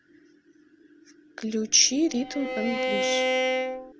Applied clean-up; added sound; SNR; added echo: none; Bowed string instrument; -1 dB; none.